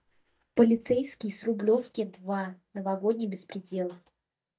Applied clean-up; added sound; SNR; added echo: neural mask model DeepFilterNet 3.